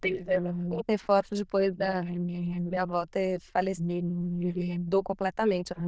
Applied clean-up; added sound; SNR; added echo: neural diffusion model UNIVERSE++.